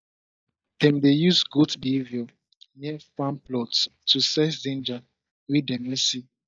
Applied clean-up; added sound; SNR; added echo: neural mask model DeepFilterNet 3.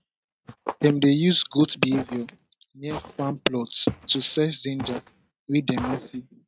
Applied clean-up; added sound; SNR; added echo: neural mask model RNNoise.